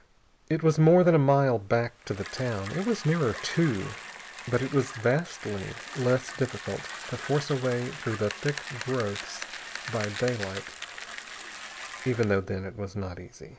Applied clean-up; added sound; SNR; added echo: none; Bicycle; 13 dB; none.